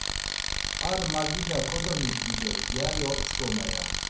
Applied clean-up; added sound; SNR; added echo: none; Tools; -2 dB; reverberation time 0.6 s.